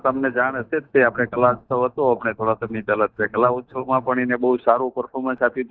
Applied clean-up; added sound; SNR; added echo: neural mask model DeepFilterNet 3.